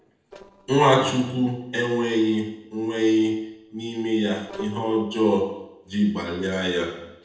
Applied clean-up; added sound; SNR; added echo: neural separator model SepFormer DNS4.